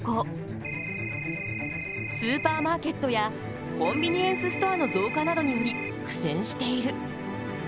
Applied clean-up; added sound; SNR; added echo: none; none; none; none.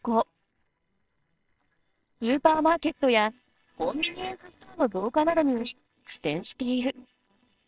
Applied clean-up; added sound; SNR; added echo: neural separator model SepFormer WHAMR!.